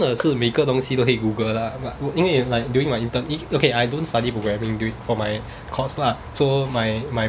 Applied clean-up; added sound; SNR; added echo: none; none; none; none.